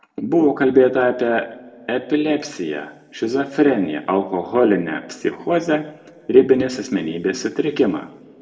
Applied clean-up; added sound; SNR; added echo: none; none; none; reverberation time 1.0 s.